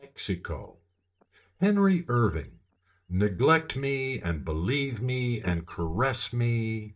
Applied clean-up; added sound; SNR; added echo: neural mask model DeepFilterNet 3.